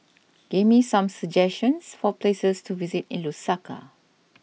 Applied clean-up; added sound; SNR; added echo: none; none; none; none.